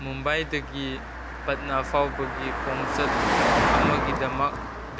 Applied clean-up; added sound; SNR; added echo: none; Car passing by; -3 dB; none.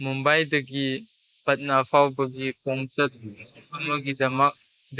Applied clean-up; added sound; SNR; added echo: neural mask model Resemble Enhance denoiser.